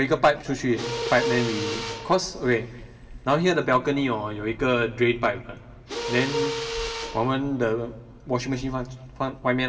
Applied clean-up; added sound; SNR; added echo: none; Mechanisms; 7 dB; reverberation time 1.7 s.